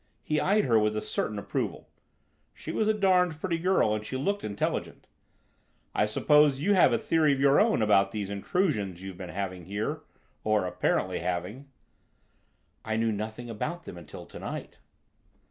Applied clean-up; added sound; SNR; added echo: none; none; none; none.